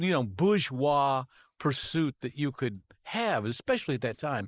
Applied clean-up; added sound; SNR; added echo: neural mask model Resemble Enhance denoiser.